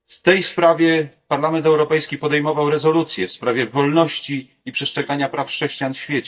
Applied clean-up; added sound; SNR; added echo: neural mask model DeepFilterNet 3.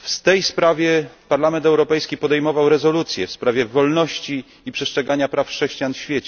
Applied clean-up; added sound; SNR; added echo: none; none; none; none.